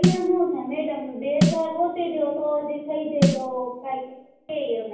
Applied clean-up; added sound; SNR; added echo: none; Snare drum; 0 dB; reverberation time 0.9 s.